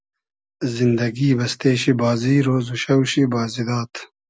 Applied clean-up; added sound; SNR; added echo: none; none; none; none.